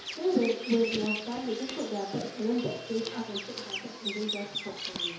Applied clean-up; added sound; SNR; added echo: none; Bird vocalization, bird call, bird song; 7 dB; reverberation time 2.4 s.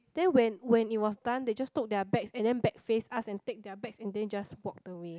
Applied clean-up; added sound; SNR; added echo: none; none; none; none.